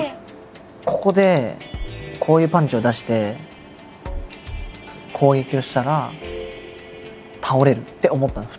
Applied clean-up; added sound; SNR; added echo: none; none; none; none.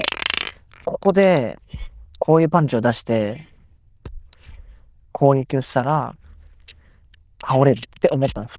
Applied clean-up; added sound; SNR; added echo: neural diffusion model UNIVERSE++.